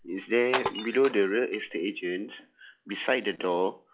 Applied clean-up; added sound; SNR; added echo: classical method log-MMSE.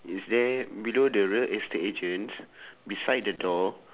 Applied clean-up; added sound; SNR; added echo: none; none; none; none.